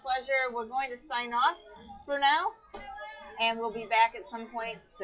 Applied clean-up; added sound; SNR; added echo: classical method WPE with log-MMSE.